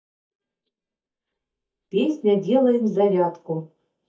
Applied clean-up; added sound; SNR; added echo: neural mask model DeepFilterNet 3.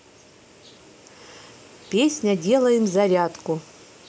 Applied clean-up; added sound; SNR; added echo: none; none; none; none.